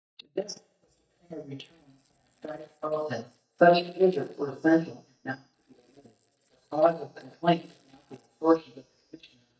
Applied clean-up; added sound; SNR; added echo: neural mask model DeepFilterNet 3.